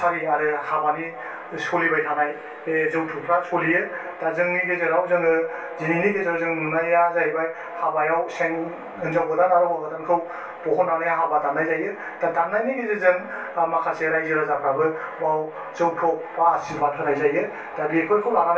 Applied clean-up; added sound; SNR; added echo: none; none; none; reverberation time 0.3 s.